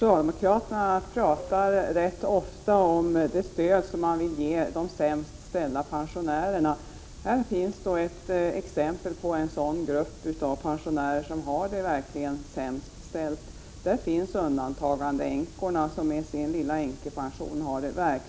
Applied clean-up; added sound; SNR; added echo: none; none; none; none.